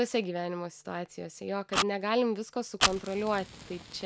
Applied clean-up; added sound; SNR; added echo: none; Fire; 4 dB; none.